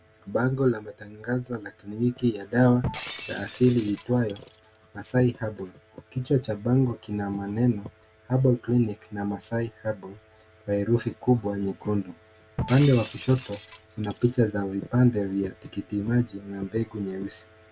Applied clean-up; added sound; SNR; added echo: none; Shatter; 13 dB; none.